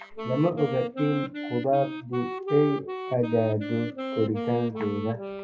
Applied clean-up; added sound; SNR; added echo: classical method WPE with log-MMSE.